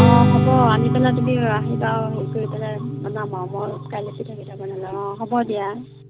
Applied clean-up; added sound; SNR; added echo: none; Strum; -2 dB; none.